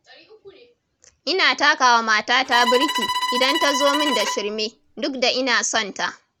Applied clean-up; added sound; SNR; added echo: none; Bowed string instrument; 3 dB; none.